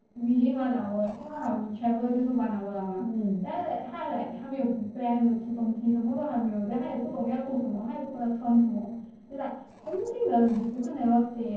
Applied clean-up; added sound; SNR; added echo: neural separator model SepFormer DNS4.